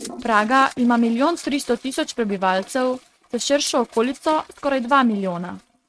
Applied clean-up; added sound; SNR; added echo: neural mask model RNNoise.